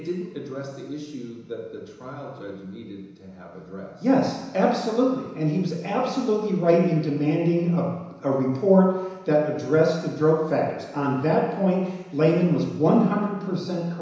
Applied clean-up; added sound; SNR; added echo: none; none; none; reverberation time 1.0 s.